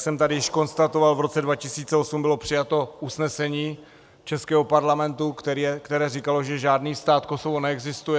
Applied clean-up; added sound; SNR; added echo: none; none; none; none.